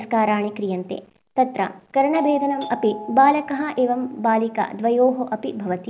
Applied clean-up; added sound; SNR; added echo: none; Doorbell; 12 dB; none.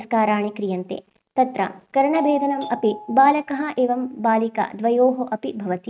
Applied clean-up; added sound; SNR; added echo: neural mask model RNNoise.